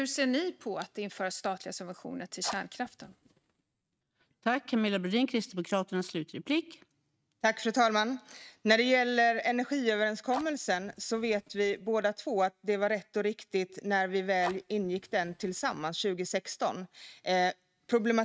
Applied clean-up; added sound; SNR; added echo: neural mask model RNNoise.